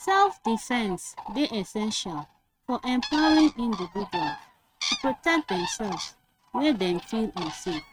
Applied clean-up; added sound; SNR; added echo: neural mask model RNNoise.